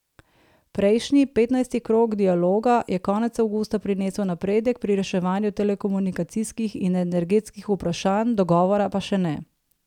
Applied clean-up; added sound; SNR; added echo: none; none; none; none.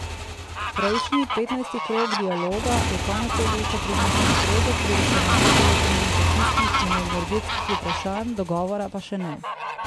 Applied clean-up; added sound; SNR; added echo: none; Motorcycle / Engine + Fowl; -5 dB; none.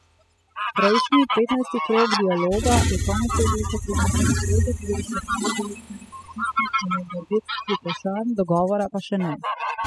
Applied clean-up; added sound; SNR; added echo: classical method spectral subtraction.